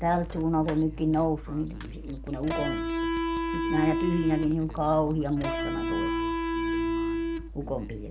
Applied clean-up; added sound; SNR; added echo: none; Electric guitar; 0 dB; none.